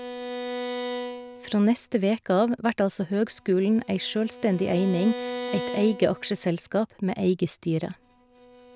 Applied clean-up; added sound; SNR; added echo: none; Bowed string instrument; 11 dB; none.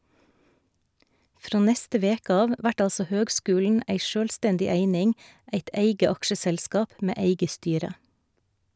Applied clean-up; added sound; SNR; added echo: none; none; none; none.